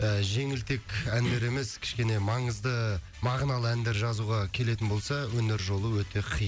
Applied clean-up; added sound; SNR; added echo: none; none; none; none.